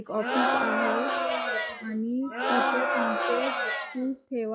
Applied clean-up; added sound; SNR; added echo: classical method log-MMSE.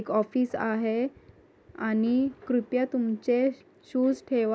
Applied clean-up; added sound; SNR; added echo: none; none; none; none.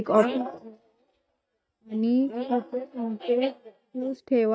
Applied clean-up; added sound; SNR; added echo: neural mask model DeepFilterNet 3.